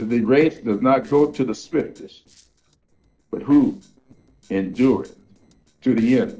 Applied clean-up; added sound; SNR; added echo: neural separator model SepFormer DNS4.